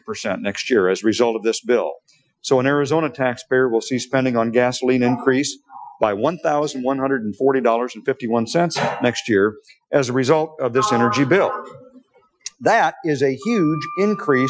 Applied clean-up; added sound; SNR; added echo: classical method Wiener filter.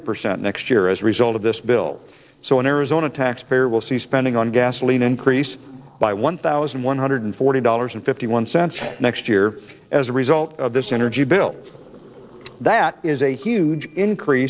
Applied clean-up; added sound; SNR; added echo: neural separator model SepFormer DNS4.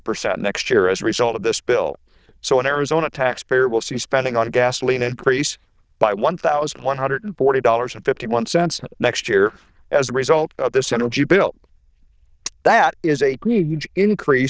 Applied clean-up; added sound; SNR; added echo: neural diffusion model UNIVERSE++.